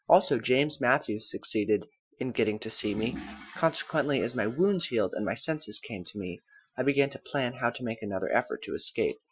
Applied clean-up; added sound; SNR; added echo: classical method Wiener filter.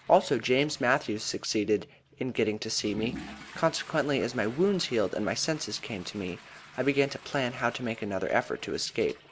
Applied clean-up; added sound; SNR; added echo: none; Toilet flush / Water; 19 dB; none.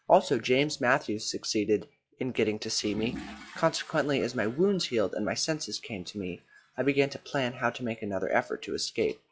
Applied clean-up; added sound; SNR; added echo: classical method log-MMSE.